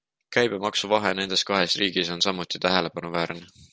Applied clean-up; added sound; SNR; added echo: none; none; none; none.